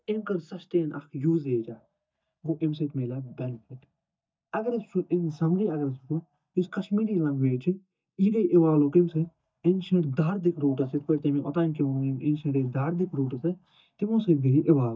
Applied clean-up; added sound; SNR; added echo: neural mask model DeepFilterNet 3.